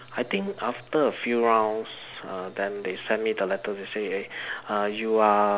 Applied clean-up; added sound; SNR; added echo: none; none; none; none.